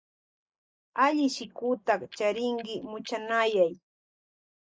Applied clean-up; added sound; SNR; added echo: neural mask model Resemble Enhance denoiser.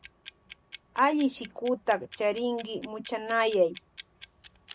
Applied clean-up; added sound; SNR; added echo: none; Clock; 17 dB; none.